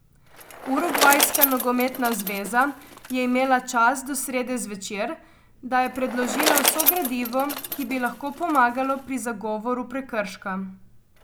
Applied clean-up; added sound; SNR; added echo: none; Bicycle; 4 dB; none.